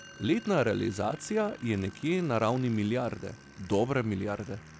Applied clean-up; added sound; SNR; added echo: none; Musical instrument + Aircraft; 20 dB; none.